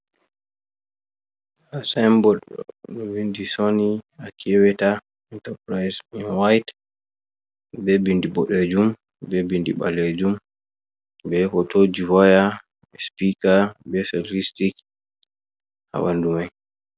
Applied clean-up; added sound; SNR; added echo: none; none; none; none.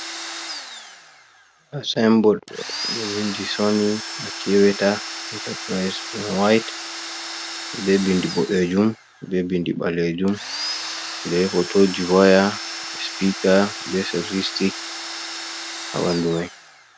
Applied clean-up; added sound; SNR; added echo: none; Domestic sounds, home sounds; 10 dB; none.